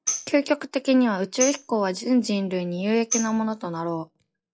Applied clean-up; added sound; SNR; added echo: classical method log-MMSE.